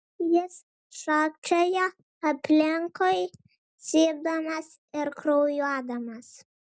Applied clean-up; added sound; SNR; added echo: none; none; none; none.